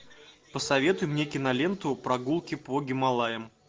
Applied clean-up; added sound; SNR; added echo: none; none; none; none.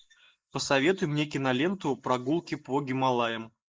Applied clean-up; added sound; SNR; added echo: neural mask model Resemble Enhance denoiser.